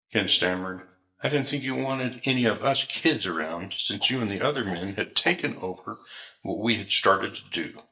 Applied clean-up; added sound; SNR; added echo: neural mask model DeepFilterNet 3.